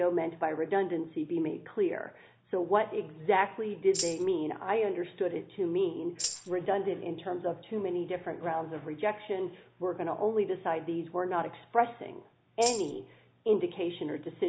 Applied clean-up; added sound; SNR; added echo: none; Tambourine; 6 dB; none.